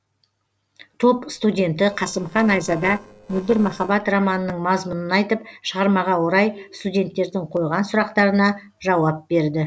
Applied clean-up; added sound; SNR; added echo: neural separator model SepFormer DNS4.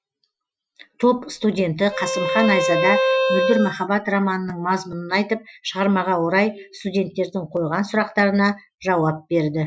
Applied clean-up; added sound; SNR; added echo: classical method Wiener filter.